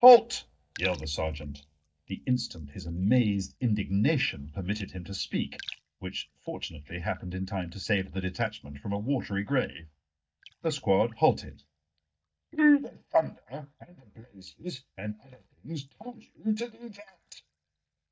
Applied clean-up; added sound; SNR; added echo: neural mask model DeepFilterNet 3.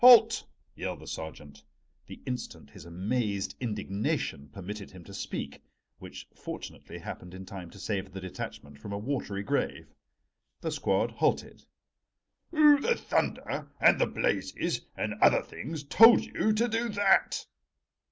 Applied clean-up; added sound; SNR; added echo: none; none; none; none.